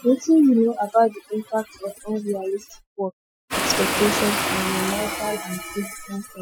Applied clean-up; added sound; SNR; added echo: classical method Wiener filter.